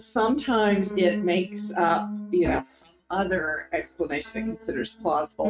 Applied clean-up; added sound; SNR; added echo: neural mask model RNNoise.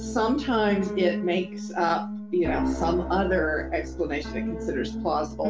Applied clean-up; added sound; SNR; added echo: none; Piano; 5 dB; none.